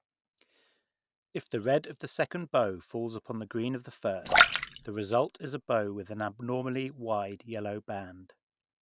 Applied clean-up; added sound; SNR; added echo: none; Splash, splatter; -4 dB; none.